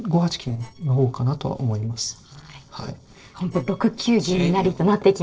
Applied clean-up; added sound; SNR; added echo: neural separator model SepFormer DNS4.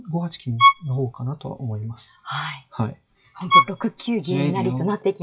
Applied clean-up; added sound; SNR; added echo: classical method WPE with log-MMSE.